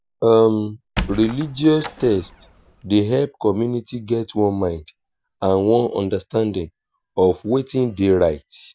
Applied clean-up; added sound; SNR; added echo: none; Squeak; 11 dB; none.